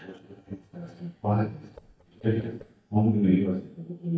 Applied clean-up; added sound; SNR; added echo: neural mask model DeepFilterNet 3.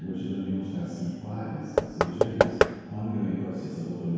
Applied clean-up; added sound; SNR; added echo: none; Knock / Wood; -3 dB; reverberation time 2.0 s.